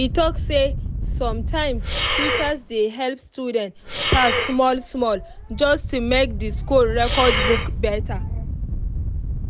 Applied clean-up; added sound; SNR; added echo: none; Wind + Breathing; 2 dB; none.